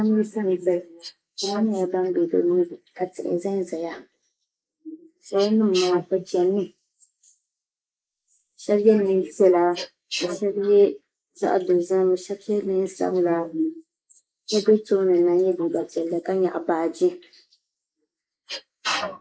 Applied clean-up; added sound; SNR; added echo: neural mask model Resemble Enhance denoiser.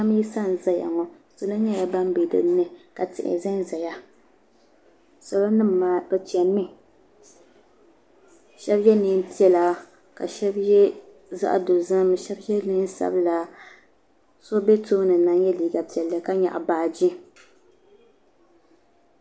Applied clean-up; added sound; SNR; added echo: none; none; none; none.